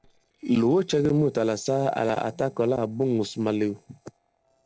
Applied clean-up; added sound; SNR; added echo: neural separator model SepFormer DNS4.